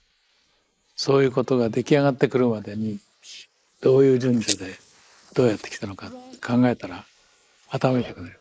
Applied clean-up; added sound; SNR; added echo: neural mask model Resemble Enhance denoiser.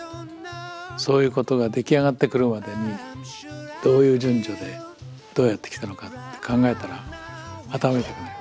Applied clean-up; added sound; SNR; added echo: none; none; none; none.